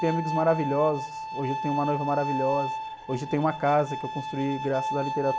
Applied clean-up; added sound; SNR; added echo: none; Bowed string instrument; 5 dB; none.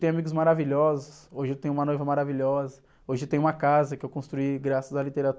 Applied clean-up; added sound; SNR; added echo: none; none; none; none.